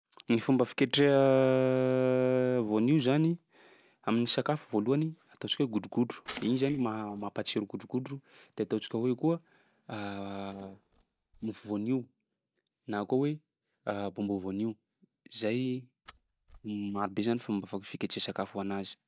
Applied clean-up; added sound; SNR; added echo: neural mask model DeepFilterNet 3.